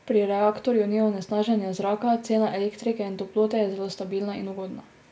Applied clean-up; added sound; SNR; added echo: none; none; none; none.